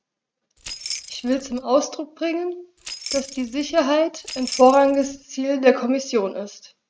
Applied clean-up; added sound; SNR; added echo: neural mask model RNNoise.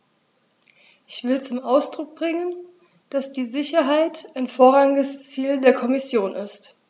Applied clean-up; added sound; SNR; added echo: none; none; none; none.